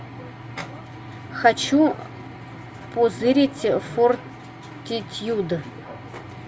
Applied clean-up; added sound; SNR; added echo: none; none; none; none.